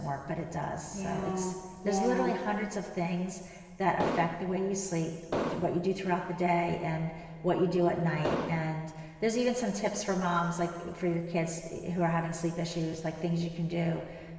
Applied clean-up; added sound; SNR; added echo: none; Explosion; 3 dB; reverberation time 2.1 s.